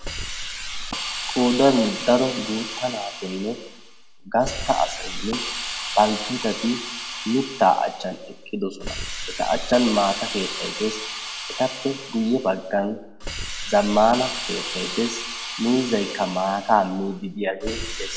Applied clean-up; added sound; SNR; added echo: none; Hiss; 7 dB; reverberation time 0.9 s.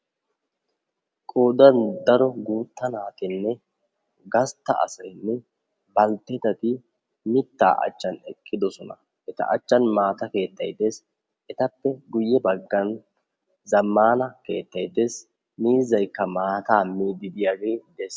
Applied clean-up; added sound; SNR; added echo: none; none; none; none.